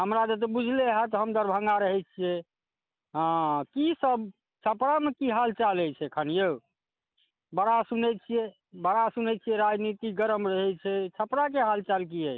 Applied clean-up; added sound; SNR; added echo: none; none; none; none.